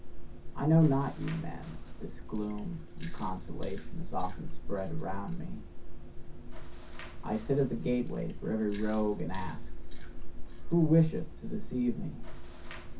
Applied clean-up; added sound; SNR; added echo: none; Chewing, mastication; 1 dB; reverberation time 0.3 s.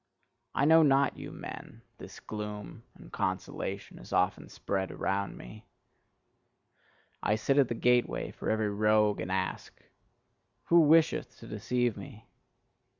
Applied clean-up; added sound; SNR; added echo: none; none; none; none.